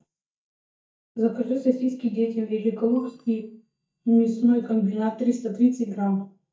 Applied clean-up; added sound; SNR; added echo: neural mask model DeepFilterNet 3.